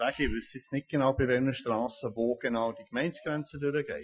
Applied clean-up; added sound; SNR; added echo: classical method Wiener filter.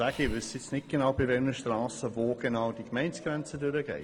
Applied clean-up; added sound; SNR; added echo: none; Breathing; 17 dB; none.